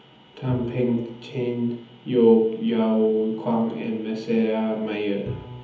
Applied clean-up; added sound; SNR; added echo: none; Bowed string instrument; 19 dB; reverberation time 1.3 s.